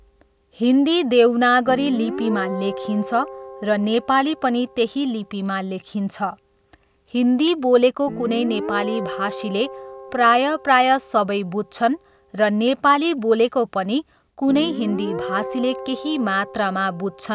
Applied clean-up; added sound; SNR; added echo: none; Guitar; 13 dB; none.